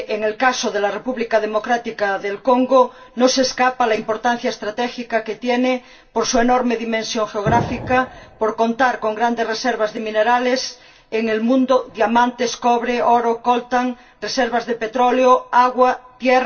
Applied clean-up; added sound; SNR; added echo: none; Explosion; 10 dB; reverberation time 0.2 s.